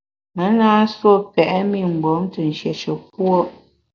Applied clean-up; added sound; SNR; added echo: none; none; none; none.